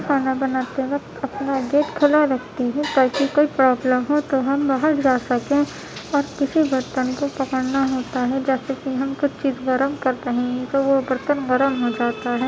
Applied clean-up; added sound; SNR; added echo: none; none; none; none.